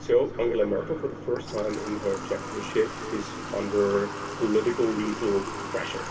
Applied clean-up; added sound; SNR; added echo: none; Water tap, faucet / Water; 9 dB; reverberation time 2.9 s.